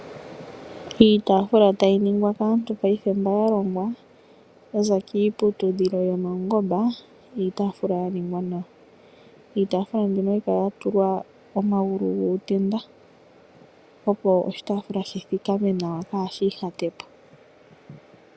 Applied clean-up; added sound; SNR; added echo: none; none; none; none.